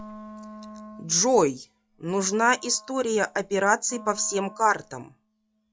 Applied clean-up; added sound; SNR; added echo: classical method log-MMSE.